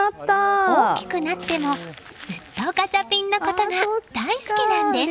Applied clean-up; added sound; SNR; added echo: none; Crumpling, crinkling; 17 dB; none.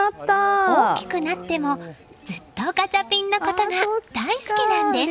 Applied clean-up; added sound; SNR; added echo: none; none; none; none.